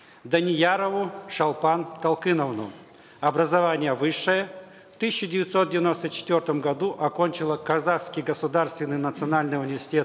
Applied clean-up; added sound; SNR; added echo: none; none; none; none.